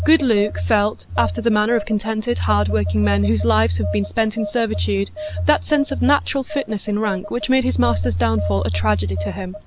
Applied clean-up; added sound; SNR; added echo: none; Telephone; 4 dB; none.